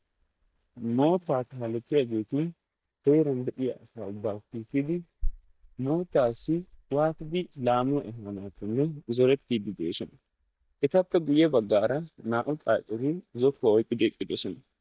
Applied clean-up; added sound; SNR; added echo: neural mask model DeepFilterNet 3.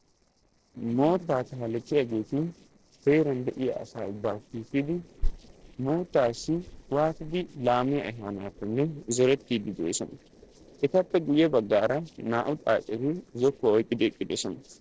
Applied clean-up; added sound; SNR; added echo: neural separator model SepFormer DNS4.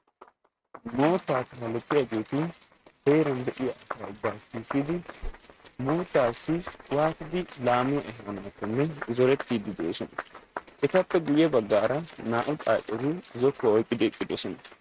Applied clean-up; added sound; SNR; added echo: neural mask model RNNoise.